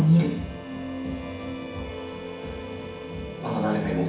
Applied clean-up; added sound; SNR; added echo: none; Harmonica; 13 dB; reverberation time 0.6 s.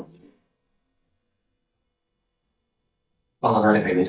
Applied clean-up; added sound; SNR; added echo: neural mask model DeepFilterNet 3.